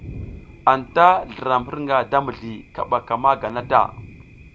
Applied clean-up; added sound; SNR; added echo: none; Thunder; 19 dB; none.